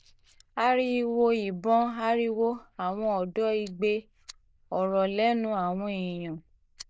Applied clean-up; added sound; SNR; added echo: neural diffusion model UNIVERSE++.